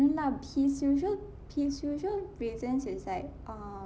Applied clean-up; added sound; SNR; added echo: none; none; none; none.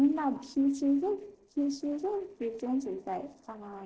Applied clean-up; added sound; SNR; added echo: neural separator model SepFormer DNS4.